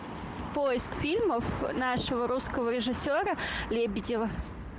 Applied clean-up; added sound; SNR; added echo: none; none; none; none.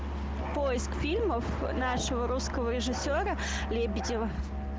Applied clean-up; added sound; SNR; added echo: none; Musical instrument; 2 dB; none.